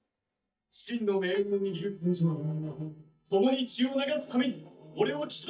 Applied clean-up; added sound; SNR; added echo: neural mask model DeepFilterNet 3.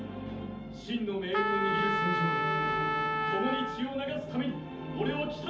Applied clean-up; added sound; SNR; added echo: none; Trumpet; -2 dB; reverberation time 0.5 s.